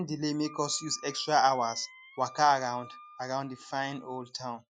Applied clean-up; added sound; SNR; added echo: classical method Wiener filter.